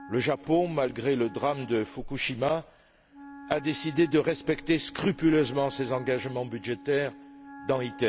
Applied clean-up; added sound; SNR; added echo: none; Wind instrument, woodwind instrument; 18 dB; none.